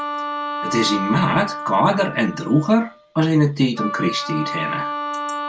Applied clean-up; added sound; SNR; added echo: none; Wind instrument, woodwind instrument; 7 dB; none.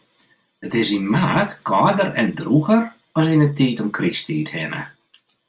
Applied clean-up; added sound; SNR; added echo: none; none; none; none.